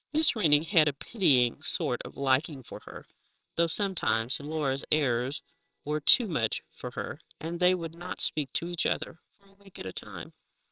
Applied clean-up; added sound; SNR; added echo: neural separator model SepFormer WHAMR!.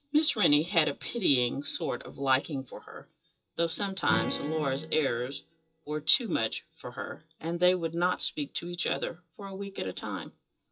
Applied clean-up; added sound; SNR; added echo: classical method WPE with log-MMSE.